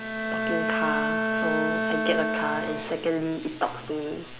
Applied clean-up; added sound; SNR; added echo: none; Bowed string instrument; -1 dB; none.